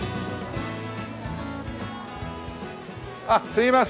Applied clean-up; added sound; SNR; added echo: none; none; none; none.